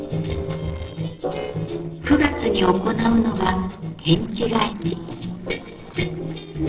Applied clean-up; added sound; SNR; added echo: neural separator model SepFormer DNS4.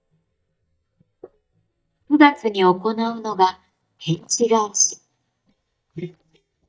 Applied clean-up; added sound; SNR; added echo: neural mask model DeepFilterNet 3.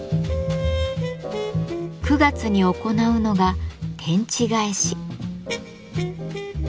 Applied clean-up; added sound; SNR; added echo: none; none; none; none.